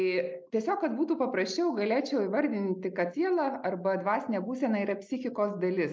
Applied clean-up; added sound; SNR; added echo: none; none; none; none.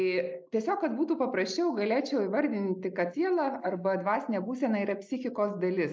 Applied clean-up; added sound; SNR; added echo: neural mask model Resemble Enhance denoiser.